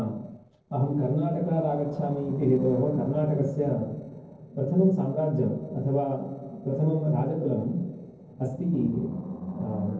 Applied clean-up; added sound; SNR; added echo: neural separator model SepFormer DNS4.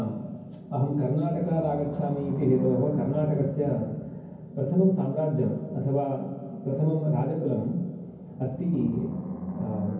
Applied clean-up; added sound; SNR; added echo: none; Animal; 11 dB; reverberation time 0.9 s.